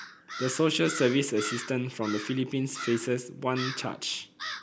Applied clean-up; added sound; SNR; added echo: none; Crow; 11 dB; none.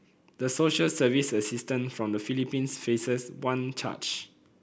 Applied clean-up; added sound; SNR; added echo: none; none; none; none.